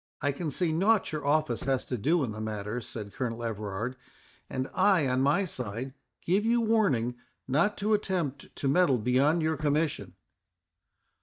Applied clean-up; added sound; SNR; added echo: neural mask model DeepFilterNet 3.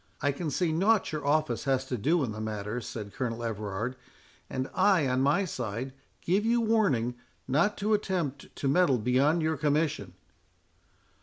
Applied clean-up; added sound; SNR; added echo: none; none; none; none.